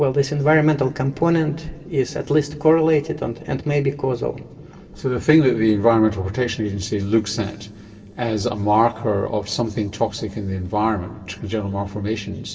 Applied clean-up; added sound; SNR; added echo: none; none; none; reverberation time 2.9 s.